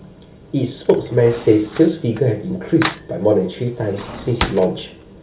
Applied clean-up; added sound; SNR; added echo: none; Cutlery, silverware / Drawer open or close; 13 dB; reverberation time 0.2 s.